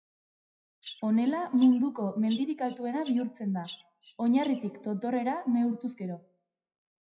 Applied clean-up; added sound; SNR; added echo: classical method WPE with log-MMSE.